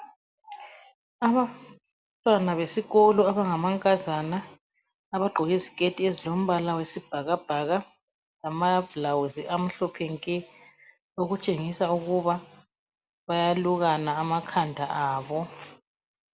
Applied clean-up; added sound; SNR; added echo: none; none; none; none.